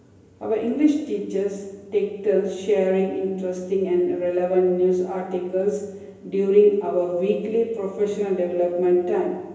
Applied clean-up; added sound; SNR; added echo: none; none; none; reverberation time 1.0 s.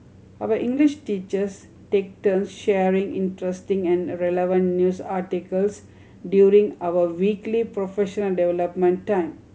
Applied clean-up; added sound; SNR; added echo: none; none; none; none.